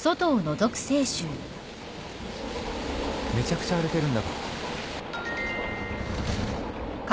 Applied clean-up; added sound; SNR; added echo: none; none; none; none.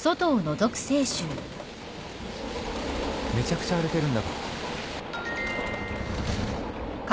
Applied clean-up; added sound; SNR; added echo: none; Sink (filling or washing); 17 dB; none.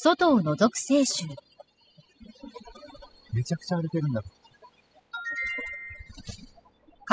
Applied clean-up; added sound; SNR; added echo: classical method spectral subtraction.